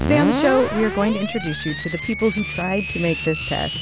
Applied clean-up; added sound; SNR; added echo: none; Screech; 4 dB; none.